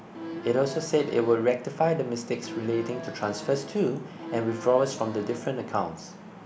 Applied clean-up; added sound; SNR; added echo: none; Accordion; 12 dB; none.